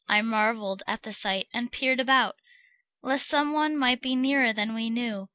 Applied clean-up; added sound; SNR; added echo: none; none; none; none.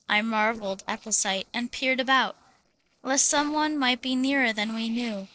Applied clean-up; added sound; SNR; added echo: neural separator model SepFormer DNS4.